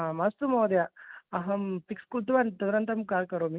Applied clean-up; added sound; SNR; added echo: none; none; none; none.